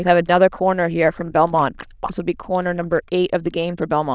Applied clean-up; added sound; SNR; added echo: neural diffusion model UNIVERSE++.